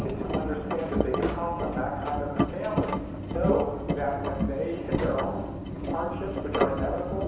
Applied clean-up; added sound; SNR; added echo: none; Engine; -2 dB; reverberation time 1.0 s.